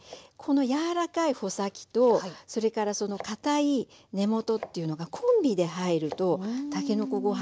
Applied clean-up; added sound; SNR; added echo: none; none; none; none.